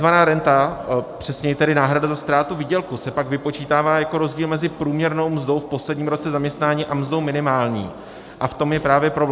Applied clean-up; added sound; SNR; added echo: none; none; none; none.